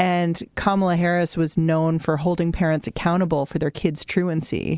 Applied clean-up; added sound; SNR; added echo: none; none; none; none.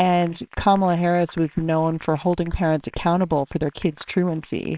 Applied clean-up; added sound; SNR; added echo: neural separator model SepFormer WHAMR!.